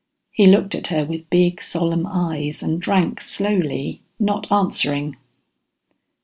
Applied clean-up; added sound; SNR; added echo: none; none; none; none.